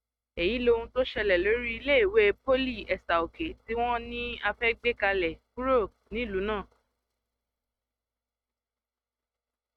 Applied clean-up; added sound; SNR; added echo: neural mask model RNNoise.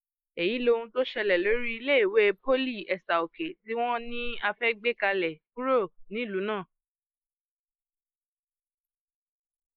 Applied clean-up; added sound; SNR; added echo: neural mask model Resemble Enhance denoiser.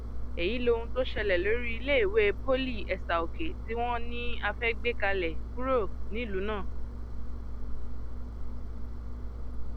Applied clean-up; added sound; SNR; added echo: none; Engine; 0 dB; none.